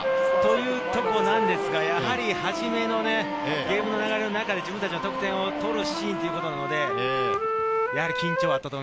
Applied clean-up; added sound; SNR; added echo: none; Wind instrument, woodwind instrument; 0 dB; none.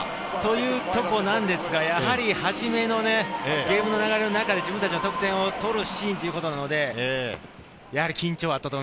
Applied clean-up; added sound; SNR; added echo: none; none; none; none.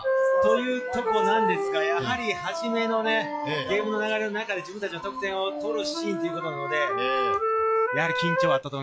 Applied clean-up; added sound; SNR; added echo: classical method log-MMSE.